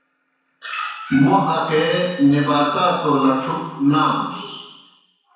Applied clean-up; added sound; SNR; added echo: none; none; none; reverberation time 1.0 s.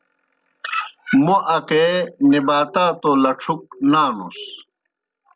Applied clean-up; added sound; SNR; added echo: none; none; none; none.